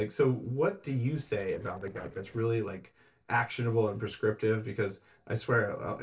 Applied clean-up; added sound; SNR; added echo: neural separator model SepFormer DNS4.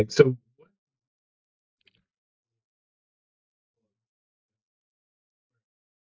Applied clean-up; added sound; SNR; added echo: neural mask model DeepFilterNet 3.